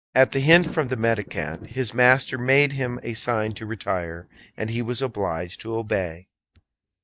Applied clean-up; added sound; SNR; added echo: neural mask model DeepFilterNet 3.